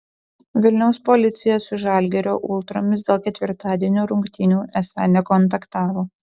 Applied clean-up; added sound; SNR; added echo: none; none; none; none.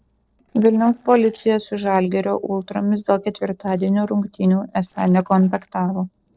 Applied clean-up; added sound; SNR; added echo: neural separator model SepFormer DNS4.